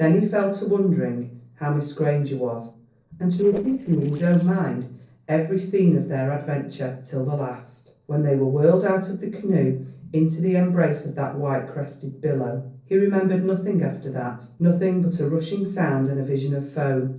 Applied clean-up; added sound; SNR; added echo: neural separator model SepFormer DNS4.